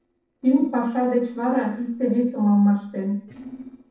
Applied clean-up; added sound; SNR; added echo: neural separator model SepFormer DNS4.